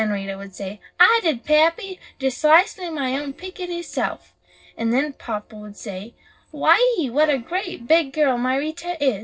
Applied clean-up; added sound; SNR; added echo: neural separator model SepFormer DNS4.